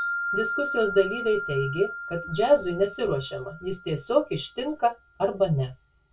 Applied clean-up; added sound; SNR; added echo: none; Wind chime; 8 dB; reverberation time 0.1 s.